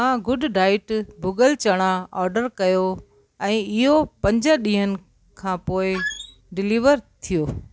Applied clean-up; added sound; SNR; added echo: none; Squeak; 9 dB; none.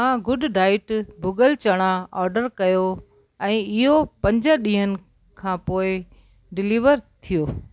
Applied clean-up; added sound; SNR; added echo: none; none; none; none.